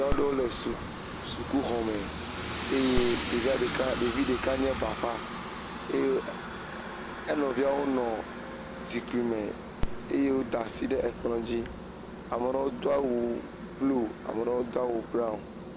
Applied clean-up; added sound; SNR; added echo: none; Aircraft + Dog; 6 dB; none.